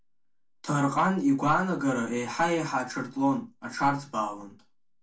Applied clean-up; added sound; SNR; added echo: none; none; none; reverberation time 0.2 s.